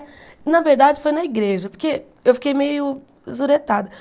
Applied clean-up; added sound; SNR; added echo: none; none; none; none.